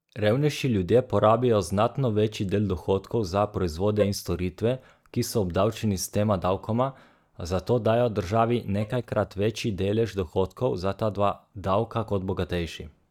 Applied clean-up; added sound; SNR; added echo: neural mask model DeepFilterNet 3.